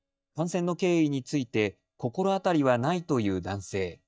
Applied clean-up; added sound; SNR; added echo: neural mask model DeepFilterNet 3.